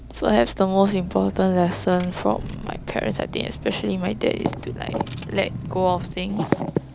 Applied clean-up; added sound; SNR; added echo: none; Engine / Car; 12 dB; none.